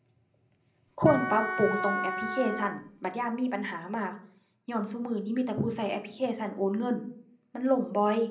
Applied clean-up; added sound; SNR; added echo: none; Wind instrument, woodwind instrument; 3 dB; reverberation time 0.5 s.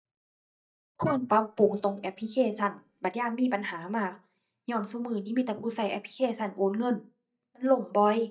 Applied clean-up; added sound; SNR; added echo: neural mask model DeepFilterNet 3.